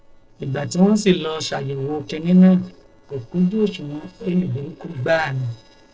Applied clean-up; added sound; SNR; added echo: neural separator model SepFormer DNS4.